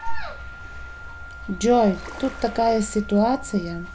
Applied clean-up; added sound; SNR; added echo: none; Ocean + Wind instrument, woodwind instrument; 17 dB; none.